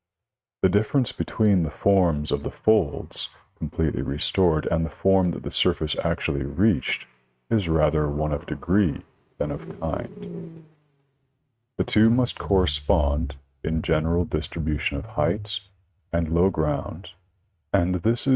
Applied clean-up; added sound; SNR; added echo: neural mask model RNNoise.